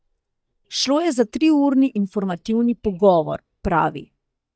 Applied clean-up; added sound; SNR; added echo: neural mask model DeepFilterNet 3.